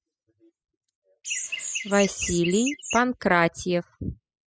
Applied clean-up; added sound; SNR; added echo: classical method spectral subtraction.